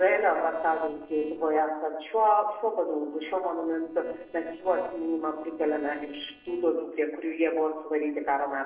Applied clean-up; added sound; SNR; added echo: neural separator model SepFormer DNS4.